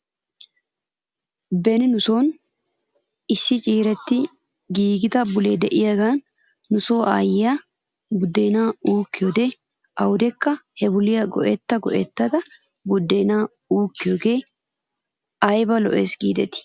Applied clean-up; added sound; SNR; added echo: none; none; none; none.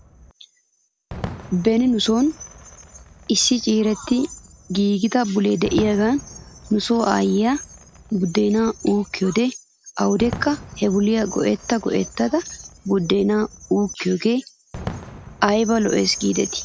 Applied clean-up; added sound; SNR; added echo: none; Fireworks; 18 dB; none.